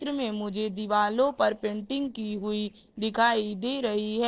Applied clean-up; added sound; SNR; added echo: neural separator model SepFormer DNS4.